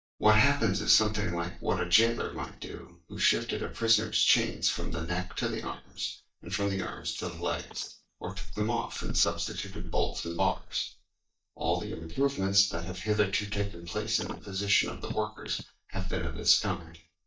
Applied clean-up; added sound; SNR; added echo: neural mask model DeepFilterNet 3.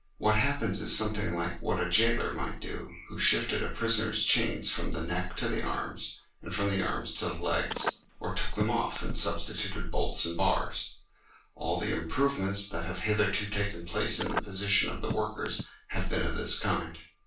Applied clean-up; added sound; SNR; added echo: none; Telephone; 8 dB; reverberation time 0.3 s.